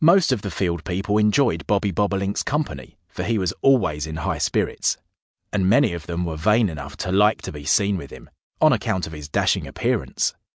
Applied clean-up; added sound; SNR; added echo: none; none; none; none.